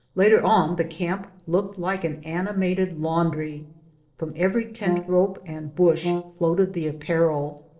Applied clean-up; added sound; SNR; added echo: neural separator model SepFormer DNS4.